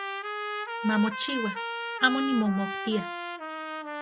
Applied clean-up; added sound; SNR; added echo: none; Trumpet; 4 dB; none.